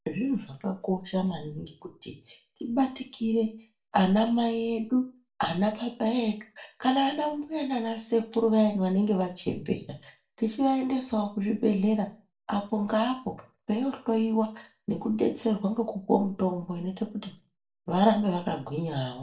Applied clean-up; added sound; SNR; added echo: none; none; none; reverberation time 0.3 s.